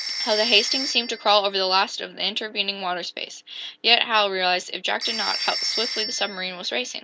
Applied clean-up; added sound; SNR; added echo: none; Telephone; 8 dB; none.